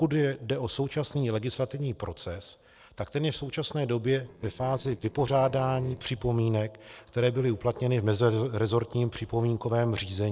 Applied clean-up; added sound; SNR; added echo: neural separator model SepFormer DNS4.